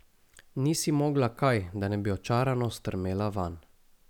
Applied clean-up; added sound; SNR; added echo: none; none; none; none.